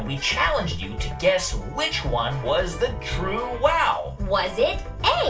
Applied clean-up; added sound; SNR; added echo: none; Brass instrument; 17 dB; reverberation time 0.3 s.